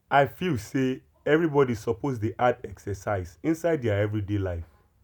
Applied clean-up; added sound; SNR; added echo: none; none; none; none.